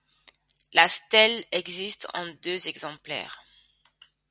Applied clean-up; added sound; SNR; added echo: none; none; none; none.